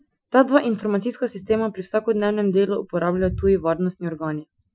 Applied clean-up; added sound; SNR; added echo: classical method Wiener filter.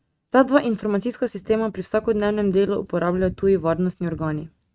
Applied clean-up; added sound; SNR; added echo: neural mask model RNNoise.